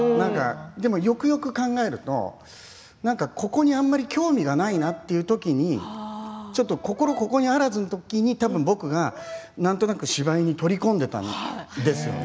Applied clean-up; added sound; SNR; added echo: none; Brass instrument; 20 dB; none.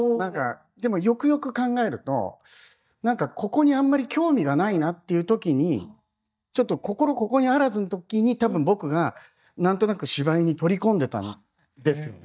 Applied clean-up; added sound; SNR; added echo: neural mask model DeepFilterNet 3.